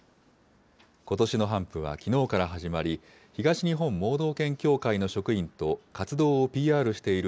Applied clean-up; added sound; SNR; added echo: none; none; none; none.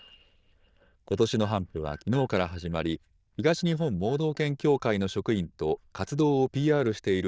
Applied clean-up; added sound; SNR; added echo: neural diffusion model UNIVERSE++.